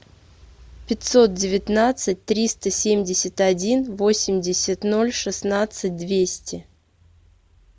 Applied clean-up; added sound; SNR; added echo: none; none; none; none.